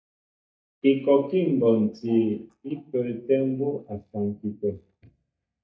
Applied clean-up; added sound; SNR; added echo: neural mask model DeepFilterNet 3.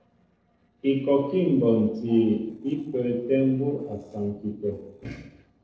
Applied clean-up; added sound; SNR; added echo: neural separator model SepFormer DNS4.